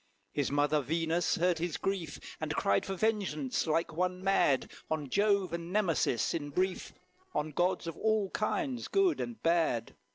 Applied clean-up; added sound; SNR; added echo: neural separator model SepFormer DNS4.